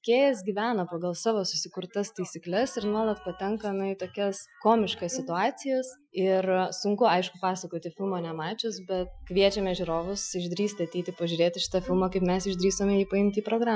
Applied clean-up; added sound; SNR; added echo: classical method Wiener filter.